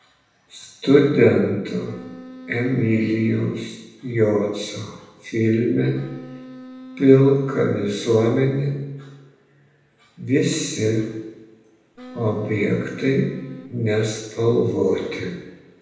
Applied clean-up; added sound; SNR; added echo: none; Wind instrument, woodwind instrument; 17 dB; reverberation time 0.9 s.